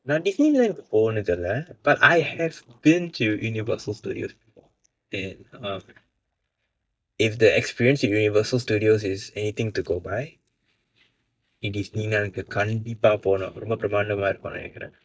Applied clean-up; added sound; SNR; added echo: neural mask model DeepFilterNet 3.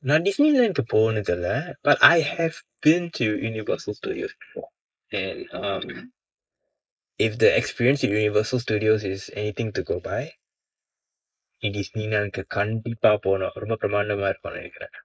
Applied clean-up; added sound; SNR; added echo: neural mask model Resemble Enhance denoiser.